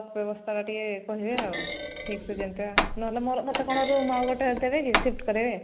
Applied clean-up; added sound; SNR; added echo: none; Thump, thud; 2 dB; none.